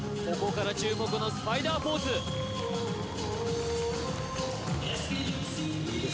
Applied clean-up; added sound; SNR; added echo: none; none; none; none.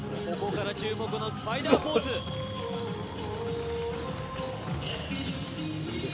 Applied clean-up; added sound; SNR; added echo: none; Cough; 1 dB; none.